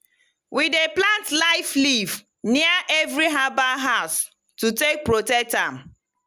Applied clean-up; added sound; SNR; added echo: none; none; none; none.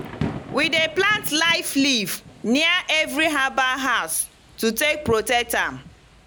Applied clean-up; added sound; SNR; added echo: none; Thunder / Rain; 15 dB; none.